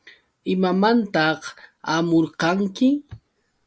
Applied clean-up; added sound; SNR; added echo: none; none; none; none.